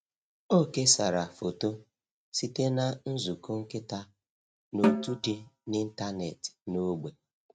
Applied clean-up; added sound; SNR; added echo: neural mask model RNNoise.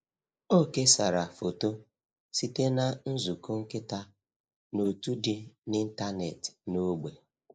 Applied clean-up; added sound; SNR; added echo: neural mask model Resemble Enhance denoiser.